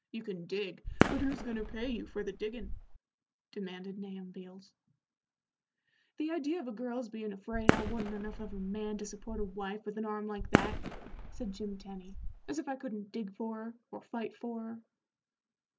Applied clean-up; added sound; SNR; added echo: none; Fireworks; -5 dB; none.